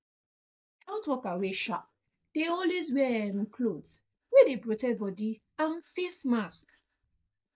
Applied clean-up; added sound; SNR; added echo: neural mask model DeepFilterNet 3.